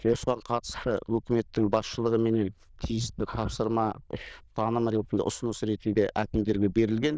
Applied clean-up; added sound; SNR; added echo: neural diffusion model UNIVERSE++.